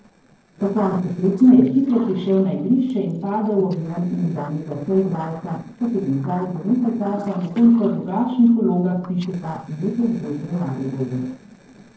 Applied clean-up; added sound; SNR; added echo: neural separator model SepFormer DNS4.